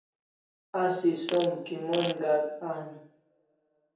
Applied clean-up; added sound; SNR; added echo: none; Fart; 10 dB; reverberation time 0.7 s.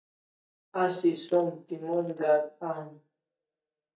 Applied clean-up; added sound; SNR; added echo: neural mask model DeepFilterNet 3.